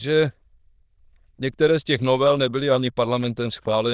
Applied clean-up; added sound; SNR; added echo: neural diffusion model UNIVERSE++.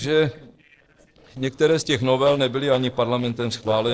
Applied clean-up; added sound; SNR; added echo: neural separator model SepFormer DNS4.